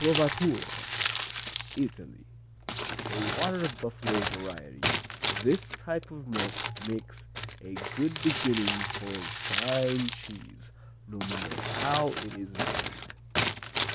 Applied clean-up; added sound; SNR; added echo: none; Crumpling, crinkling; 2 dB; none.